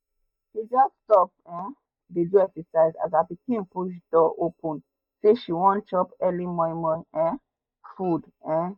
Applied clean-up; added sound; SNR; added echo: neural mask model DeepFilterNet 3.